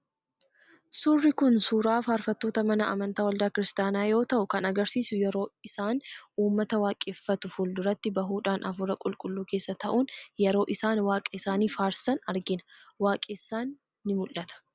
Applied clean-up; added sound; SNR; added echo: none; none; none; none.